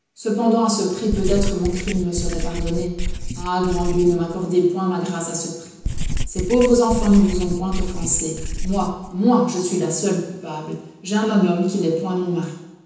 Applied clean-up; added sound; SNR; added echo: none; Writing; 4 dB; reverberation time 0.9 s.